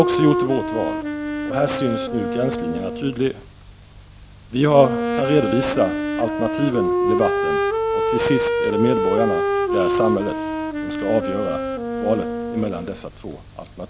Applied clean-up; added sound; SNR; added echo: none; Wind instrument, woodwind instrument; 0 dB; none.